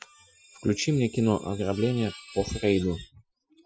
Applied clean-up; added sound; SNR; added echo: classical method Wiener filter.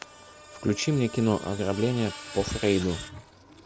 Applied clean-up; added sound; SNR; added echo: none; Screech; 14 dB; none.